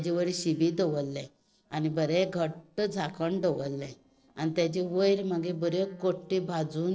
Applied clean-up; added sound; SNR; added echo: neural separator model SepFormer DNS4.